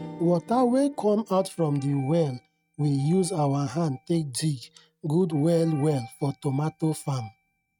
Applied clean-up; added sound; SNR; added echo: neural mask model RNNoise.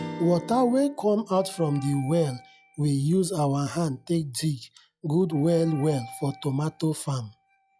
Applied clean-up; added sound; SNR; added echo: classical method log-MMSE.